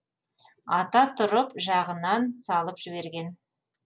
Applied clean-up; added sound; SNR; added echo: none; none; none; none.